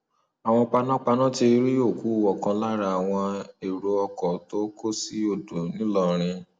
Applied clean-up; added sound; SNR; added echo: none; none; none; none.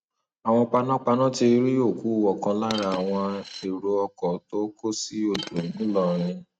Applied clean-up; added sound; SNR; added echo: neural mask model RNNoise.